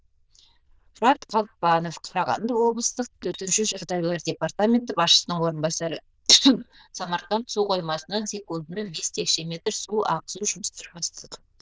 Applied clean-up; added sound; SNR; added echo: neural diffusion model UNIVERSE++.